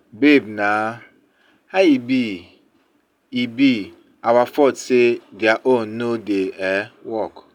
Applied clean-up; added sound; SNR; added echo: none; none; none; none.